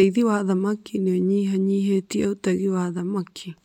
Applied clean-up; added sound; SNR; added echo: none; none; none; none.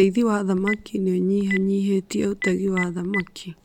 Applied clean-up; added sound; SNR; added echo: none; Telephone; 12 dB; none.